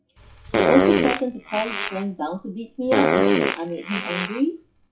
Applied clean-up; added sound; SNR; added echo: classical method WPE with log-MMSE.